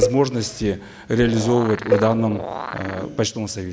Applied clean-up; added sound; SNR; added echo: none; Cowbell + Animal; 6 dB; none.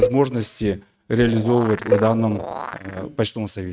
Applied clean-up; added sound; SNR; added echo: neural mask model RNNoise.